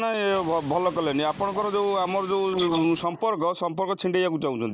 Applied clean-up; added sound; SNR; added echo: neural mask model Resemble Enhance denoiser.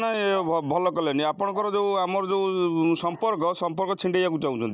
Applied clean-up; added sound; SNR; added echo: none; none; none; none.